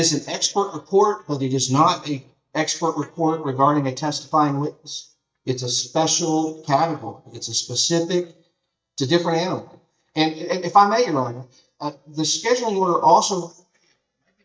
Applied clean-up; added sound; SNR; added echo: neural mask model DeepFilterNet 3.